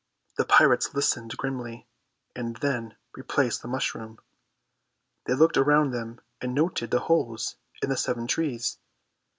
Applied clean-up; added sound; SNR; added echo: none; none; none; none.